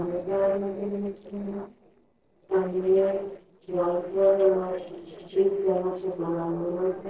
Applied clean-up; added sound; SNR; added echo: neural separator model SepFormer DNS4.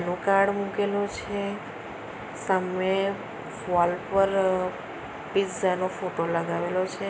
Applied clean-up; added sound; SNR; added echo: none; none; none; none.